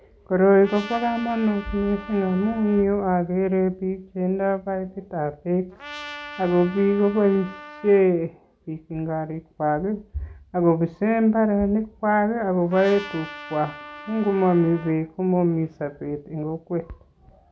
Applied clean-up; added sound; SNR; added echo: none; Trumpet; 16 dB; none.